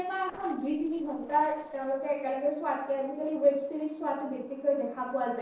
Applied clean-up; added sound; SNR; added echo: neural separator model SepFormer DNS4.